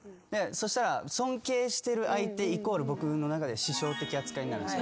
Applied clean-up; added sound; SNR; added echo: none; none; none; none.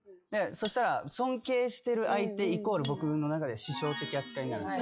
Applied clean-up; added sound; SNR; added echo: classical method log-MMSE.